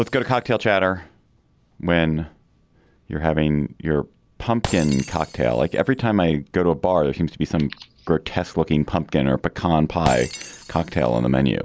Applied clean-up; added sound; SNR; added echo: none; Shatter; 18 dB; none.